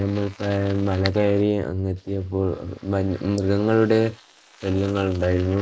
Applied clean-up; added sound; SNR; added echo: neural mask model Resemble Enhance denoiser.